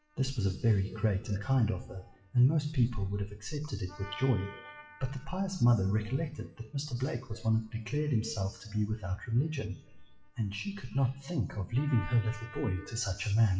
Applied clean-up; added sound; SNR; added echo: classical method WPE with log-MMSE.